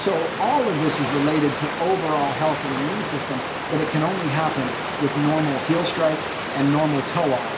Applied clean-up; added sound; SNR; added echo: none; Water; 4 dB; reverberation time 0.4 s.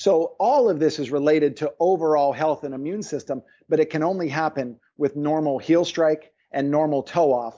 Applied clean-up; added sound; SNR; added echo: none; none; none; none.